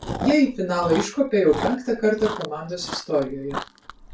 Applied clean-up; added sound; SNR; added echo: none; Chewing, mastication; 10 dB; reverberation time 0.2 s.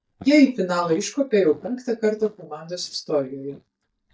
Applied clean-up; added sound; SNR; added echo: neural mask model DeepFilterNet 3.